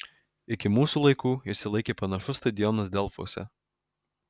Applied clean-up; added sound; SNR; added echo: none; none; none; none.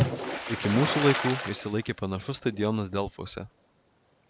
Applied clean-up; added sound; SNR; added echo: none; Splash, splatter; 5 dB; none.